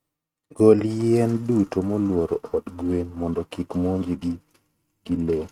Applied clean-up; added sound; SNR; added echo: neural mask model RNNoise.